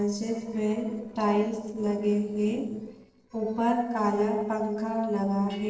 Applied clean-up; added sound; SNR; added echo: neural separator model SepFormer DNS4.